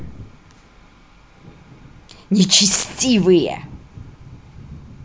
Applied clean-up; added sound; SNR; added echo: none; Thunder / Wind; 19 dB; none.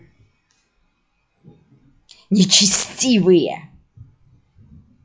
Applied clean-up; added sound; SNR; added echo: classical method log-MMSE.